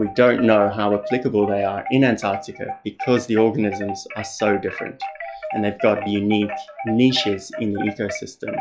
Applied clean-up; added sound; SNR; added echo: classical method log-MMSE.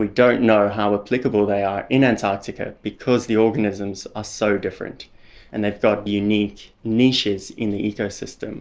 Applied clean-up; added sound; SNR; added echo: none; none; none; none.